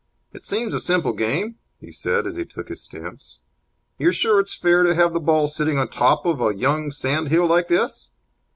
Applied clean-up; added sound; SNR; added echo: none; none; none; none.